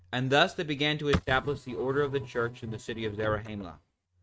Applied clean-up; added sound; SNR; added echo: neural mask model RNNoise.